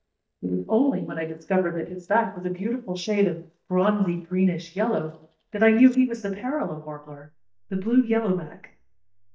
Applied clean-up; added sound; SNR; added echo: neural mask model DeepFilterNet 3.